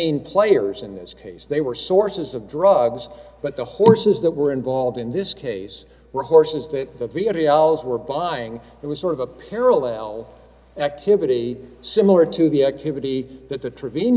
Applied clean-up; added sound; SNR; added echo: none; none; none; none.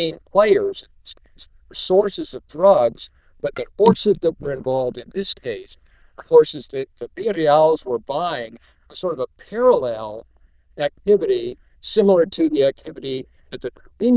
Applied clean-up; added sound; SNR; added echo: neural diffusion model UNIVERSE++.